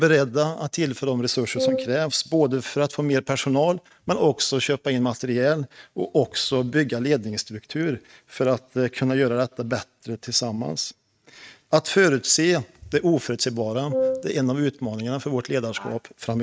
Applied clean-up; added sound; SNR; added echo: neural mask model RNNoise.